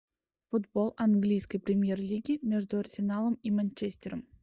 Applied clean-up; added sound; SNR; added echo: neural mask model DeepFilterNet 3.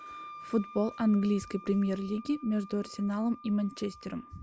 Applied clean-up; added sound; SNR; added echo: none; Wind instrument, woodwind instrument; 18 dB; none.